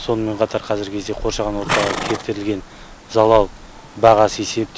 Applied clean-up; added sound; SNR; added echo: none; Livestock, farm animals, working animals; 10 dB; none.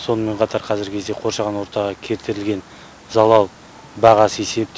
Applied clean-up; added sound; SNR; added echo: none; none; none; none.